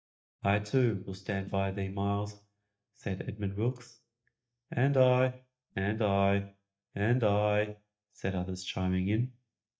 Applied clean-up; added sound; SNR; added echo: neural mask model DeepFilterNet 3.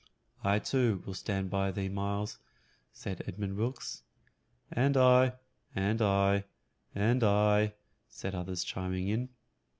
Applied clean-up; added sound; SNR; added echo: none; none; none; none.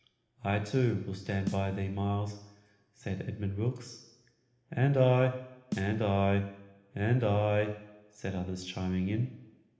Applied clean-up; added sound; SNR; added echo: none; Snare drum; 15 dB; reverberation time 1.1 s.